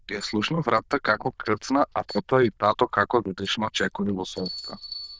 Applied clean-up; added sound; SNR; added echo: neural diffusion model UNIVERSE++.